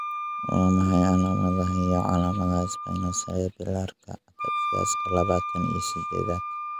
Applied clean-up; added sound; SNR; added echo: none; Wind instrument, woodwind instrument; 6 dB; none.